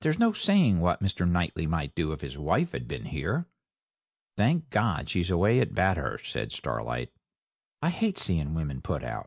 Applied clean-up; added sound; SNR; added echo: none; none; none; none.